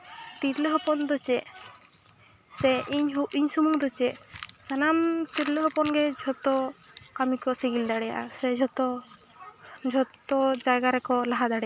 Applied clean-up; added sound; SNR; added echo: none; none; none; none.